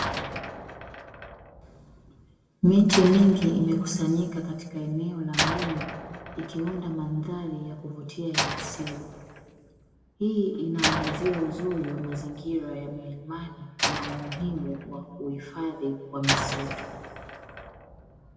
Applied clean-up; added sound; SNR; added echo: none; Slam; 6 dB; reverberation time 1.6 s.